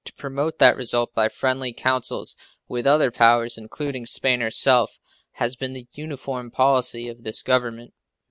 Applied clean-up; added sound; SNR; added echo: none; none; none; none.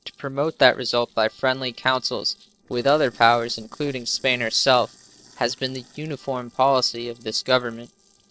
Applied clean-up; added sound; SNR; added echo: neural separator model SepFormer DNS4.